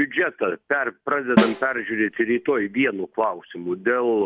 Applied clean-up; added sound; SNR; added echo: none; Snare drum; 2 dB; none.